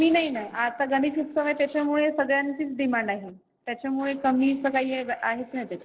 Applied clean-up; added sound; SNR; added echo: neural separator model SepFormer DNS4.